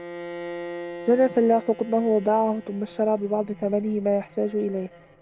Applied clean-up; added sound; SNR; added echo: none; Bowed string instrument; 15 dB; none.